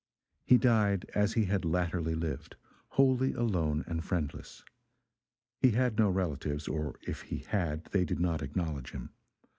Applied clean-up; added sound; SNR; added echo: none; none; none; none.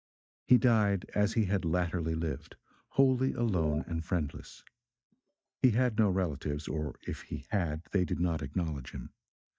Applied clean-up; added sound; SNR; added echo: neural mask model DeepFilterNet 3.